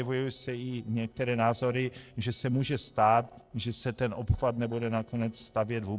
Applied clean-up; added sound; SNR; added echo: neural separator model SepFormer DNS4.